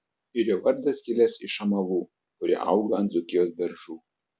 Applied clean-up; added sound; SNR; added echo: none; none; none; none.